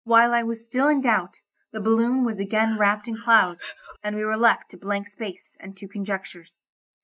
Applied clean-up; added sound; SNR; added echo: neural mask model DeepFilterNet 3.